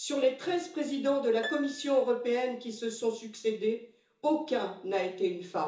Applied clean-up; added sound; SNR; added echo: none; Harp; 17 dB; reverberation time 0.7 s.